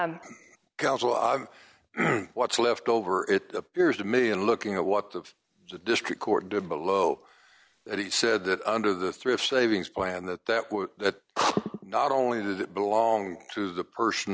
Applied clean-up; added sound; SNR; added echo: none; none; none; none.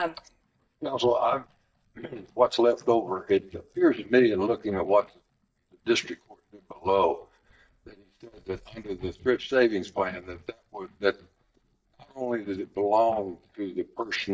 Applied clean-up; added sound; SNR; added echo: neural mask model DeepFilterNet 3.